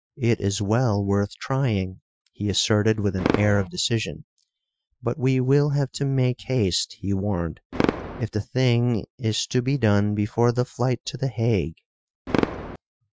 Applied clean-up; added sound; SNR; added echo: classical method Wiener filter.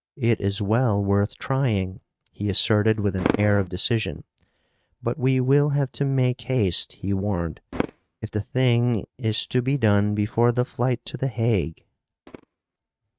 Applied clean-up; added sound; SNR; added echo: neural mask model RNNoise.